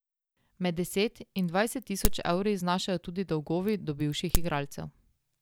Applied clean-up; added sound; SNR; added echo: none; Crack; 1 dB; none.